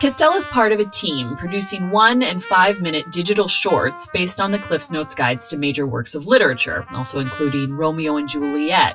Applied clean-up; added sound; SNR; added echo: classical method WPE with log-MMSE.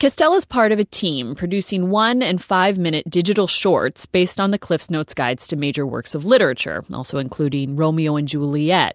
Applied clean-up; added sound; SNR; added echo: none; none; none; none.